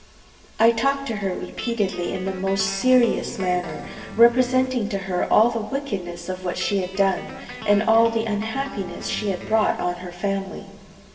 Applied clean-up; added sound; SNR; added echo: none; Guitar; 17 dB; reverberation time 2.9 s.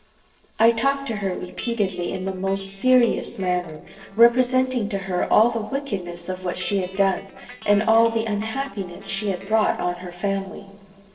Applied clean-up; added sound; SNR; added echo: neural separator model SepFormer DNS4.